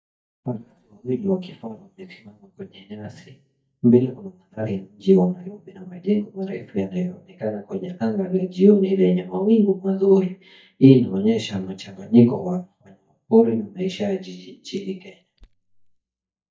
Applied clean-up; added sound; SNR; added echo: neural mask model DeepFilterNet 3.